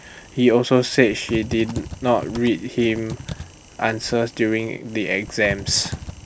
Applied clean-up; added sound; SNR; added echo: none; Typing; 14 dB; none.